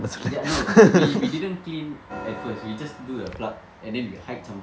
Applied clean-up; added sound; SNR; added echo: none; Organ; 18 dB; none.